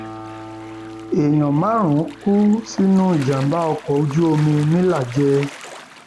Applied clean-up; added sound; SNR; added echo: none; Acoustic guitar + Gull, seagull / Waves, surf; 17 dB; none.